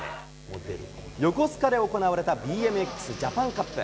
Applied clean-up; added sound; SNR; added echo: none; Buzz + Drill; 17 dB; none.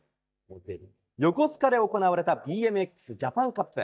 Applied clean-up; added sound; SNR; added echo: neural mask model DeepFilterNet 3.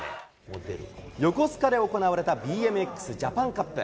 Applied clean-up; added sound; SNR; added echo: none; none; none; none.